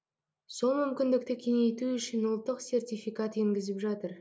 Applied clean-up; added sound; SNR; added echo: none; none; none; none.